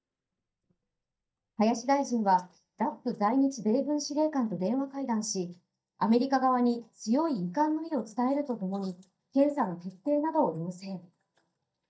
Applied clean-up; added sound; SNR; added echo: neural mask model DeepFilterNet 3.